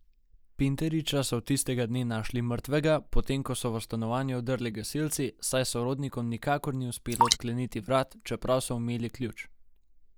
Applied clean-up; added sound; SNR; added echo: neural mask model Resemble Enhance denoiser.